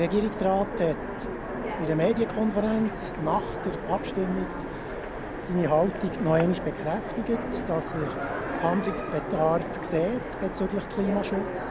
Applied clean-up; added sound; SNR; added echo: none; Train; 5 dB; none.